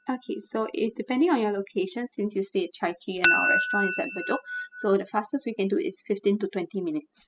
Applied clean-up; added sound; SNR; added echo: classical method spectral subtraction.